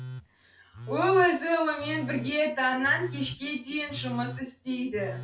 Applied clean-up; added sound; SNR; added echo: none; Telephone; 13 dB; reverberation time 0.3 s.